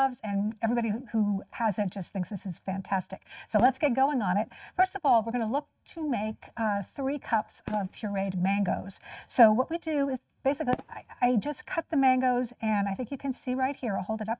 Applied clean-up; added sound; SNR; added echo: neural mask model RNNoise.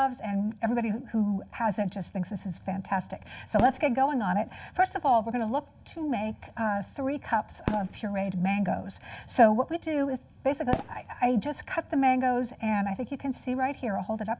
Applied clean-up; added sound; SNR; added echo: none; Fireworks; 13 dB; none.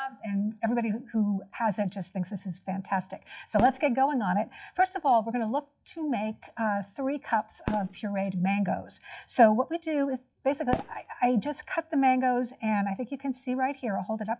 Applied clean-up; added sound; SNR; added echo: classical method log-MMSE.